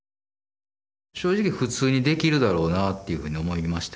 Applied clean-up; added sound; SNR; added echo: none; none; none; none.